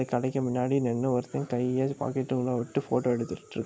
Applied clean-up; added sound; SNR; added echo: none; none; none; none.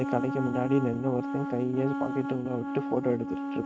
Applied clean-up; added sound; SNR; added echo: neural mask model RNNoise.